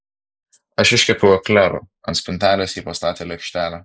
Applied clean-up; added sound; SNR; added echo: neural mask model Resemble Enhance denoiser.